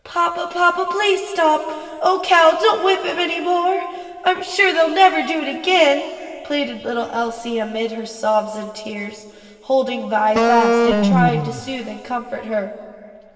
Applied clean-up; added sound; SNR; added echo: none; Wind instrument, woodwind instrument; -1 dB; reverberation time 2.7 s.